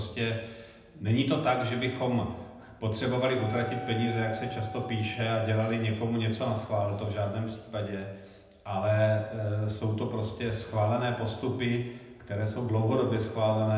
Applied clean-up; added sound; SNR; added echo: none; Wind instrument, woodwind instrument; 13 dB; reverberation time 0.8 s.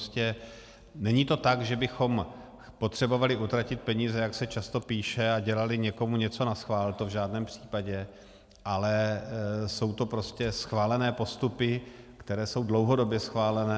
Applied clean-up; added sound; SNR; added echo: none; none; none; none.